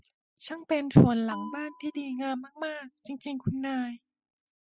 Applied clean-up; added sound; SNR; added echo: classical method spectral subtraction.